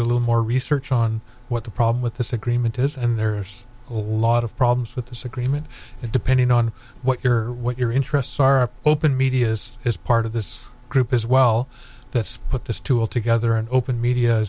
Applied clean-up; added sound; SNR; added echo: none; none; none; none.